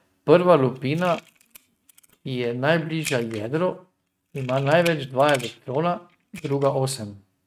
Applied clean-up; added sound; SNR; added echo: neural mask model RNNoise.